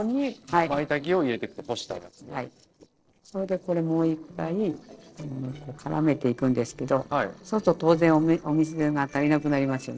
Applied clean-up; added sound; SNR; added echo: neural separator model SepFormer DNS4.